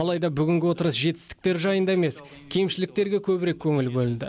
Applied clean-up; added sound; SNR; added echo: none; none; none; none.